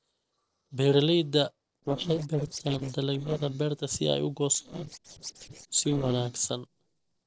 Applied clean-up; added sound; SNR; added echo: neural separator model SepFormer DNS4.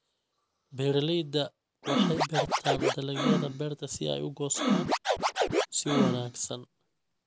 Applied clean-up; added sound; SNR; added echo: none; Scratching (performance technique); -3 dB; none.